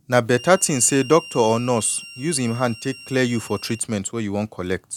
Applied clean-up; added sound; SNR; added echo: none; Harmonica; 19 dB; none.